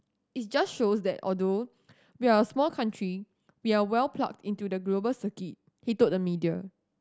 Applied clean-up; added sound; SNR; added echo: none; none; none; none.